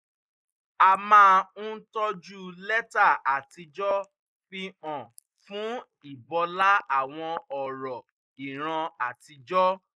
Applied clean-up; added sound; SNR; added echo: neural mask model Resemble Enhance denoiser.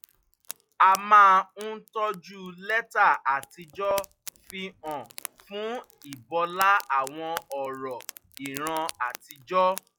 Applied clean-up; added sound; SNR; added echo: classical method log-MMSE.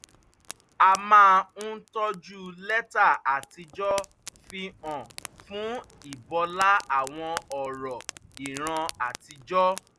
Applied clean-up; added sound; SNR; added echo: none; Fire; 17 dB; none.